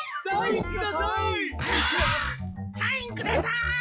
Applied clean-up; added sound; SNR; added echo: classical method log-MMSE.